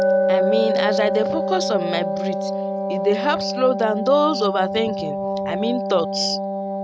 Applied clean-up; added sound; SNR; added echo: none; Wind instrument, woodwind instrument + Chink, clink; 0 dB; none.